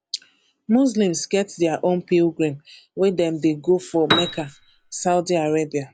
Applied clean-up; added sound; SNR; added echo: none; Piano; 4 dB; none.